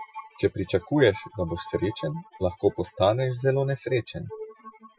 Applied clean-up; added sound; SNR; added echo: classical method Wiener filter.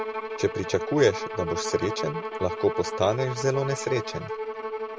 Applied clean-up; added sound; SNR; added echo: none; Bowed string instrument; 5 dB; none.